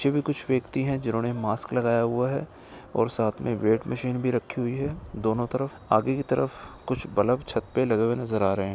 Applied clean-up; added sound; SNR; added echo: none; none; none; none.